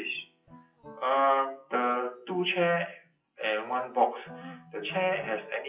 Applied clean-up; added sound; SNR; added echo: classical method WPE with log-MMSE.